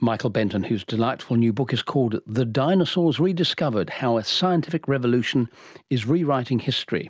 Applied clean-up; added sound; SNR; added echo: none; none; none; none.